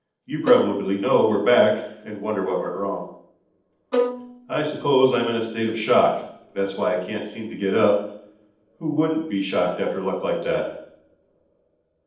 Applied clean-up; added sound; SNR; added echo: neural separator model SepFormer DNS4.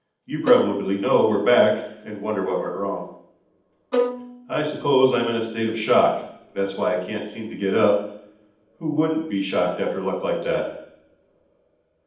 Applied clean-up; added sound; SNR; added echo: none; Bowed string instrument; 3 dB; reverberation time 0.8 s.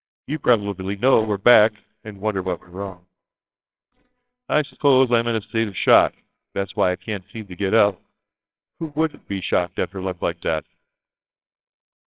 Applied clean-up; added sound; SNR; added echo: neural separator model SepFormer WHAMR!.